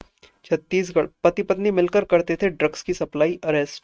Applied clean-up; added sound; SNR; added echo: neural mask model RNNoise.